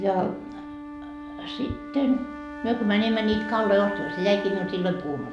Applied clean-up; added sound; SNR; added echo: none; Wind instrument, woodwind instrument; 10 dB; none.